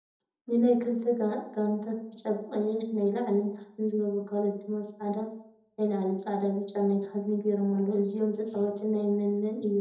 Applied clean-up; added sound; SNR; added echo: none; none; none; reverberation time 0.7 s.